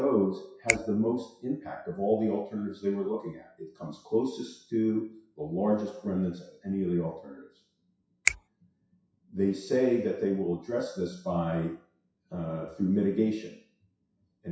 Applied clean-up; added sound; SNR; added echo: classical method WPE with log-MMSE.